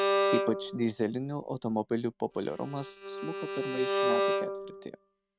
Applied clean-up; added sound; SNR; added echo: neural mask model RNNoise.